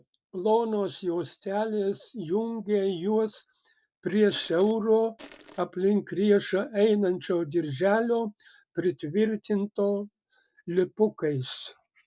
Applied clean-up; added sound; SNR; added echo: neural separator model SepFormer DNS4.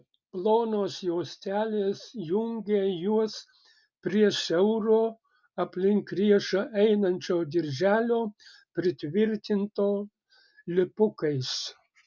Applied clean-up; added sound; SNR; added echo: none; none; none; none.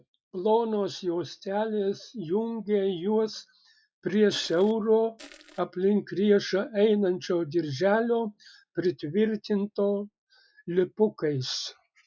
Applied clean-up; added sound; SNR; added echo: classical method log-MMSE.